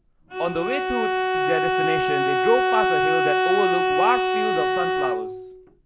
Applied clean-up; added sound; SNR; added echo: none; Bowed string instrument; -5 dB; none.